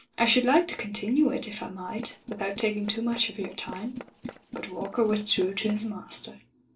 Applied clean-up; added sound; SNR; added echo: neural separator model SepFormer DNS4.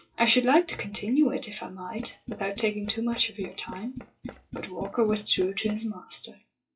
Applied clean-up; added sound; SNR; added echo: classical method WPE with log-MMSE.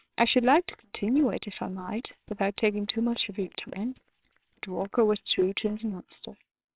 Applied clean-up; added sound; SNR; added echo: neural separator model SepFormer WHAMR!.